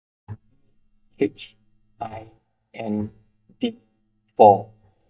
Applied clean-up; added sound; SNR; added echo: neural mask model DeepFilterNet 3.